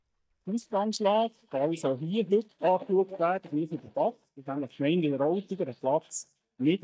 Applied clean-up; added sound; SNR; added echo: neural mask model DeepFilterNet 3.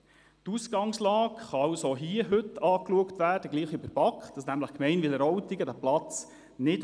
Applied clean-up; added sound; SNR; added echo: none; none; none; none.